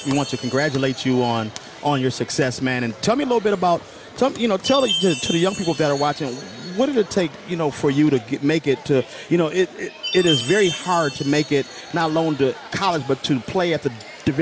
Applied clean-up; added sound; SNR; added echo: none; Chime; 13 dB; none.